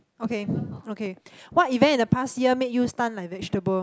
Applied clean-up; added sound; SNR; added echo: none; none; none; none.